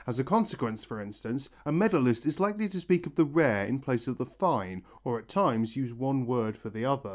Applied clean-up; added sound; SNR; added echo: none; none; none; none.